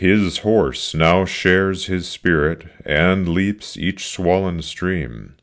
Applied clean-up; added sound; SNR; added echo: none; none; none; none.